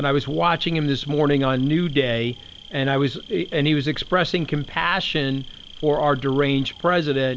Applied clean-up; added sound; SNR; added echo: none; Insect; 17 dB; none.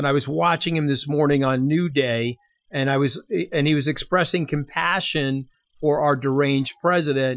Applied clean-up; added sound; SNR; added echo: classical method Wiener filter.